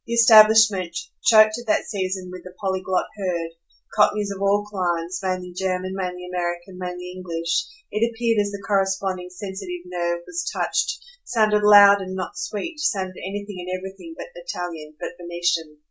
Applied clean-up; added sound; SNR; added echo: none; none; none; none.